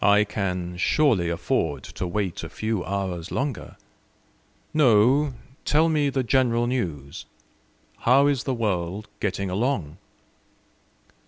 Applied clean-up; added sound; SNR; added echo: none; none; none; none.